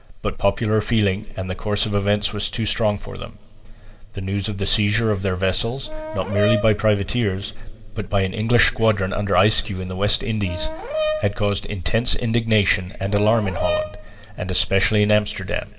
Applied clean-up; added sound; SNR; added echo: none; Brass instrument; 7 dB; reverberation time 1.6 s.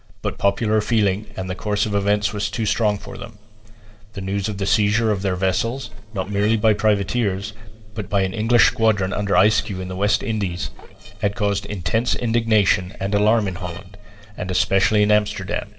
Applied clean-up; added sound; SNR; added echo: neural separator model SepFormer DNS4.